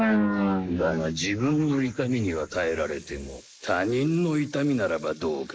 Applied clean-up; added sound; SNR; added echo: neural mask model Resemble Enhance denoiser.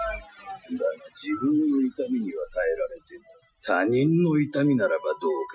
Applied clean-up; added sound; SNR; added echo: classical method Wiener filter.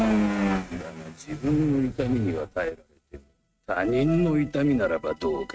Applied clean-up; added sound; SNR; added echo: neural mask model RNNoise.